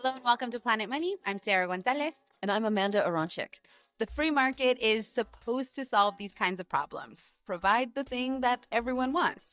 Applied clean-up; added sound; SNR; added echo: neural mask model DeepFilterNet 3.